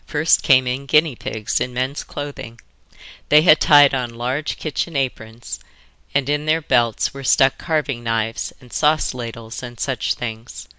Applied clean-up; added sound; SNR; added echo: none; none; none; none.